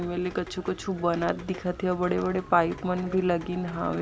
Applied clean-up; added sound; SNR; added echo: none; Rain; 16 dB; none.